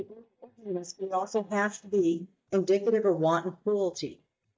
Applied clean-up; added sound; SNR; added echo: neural mask model DeepFilterNet 3.